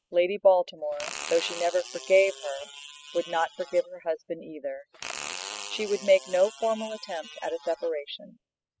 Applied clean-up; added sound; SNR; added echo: classical method spectral subtraction.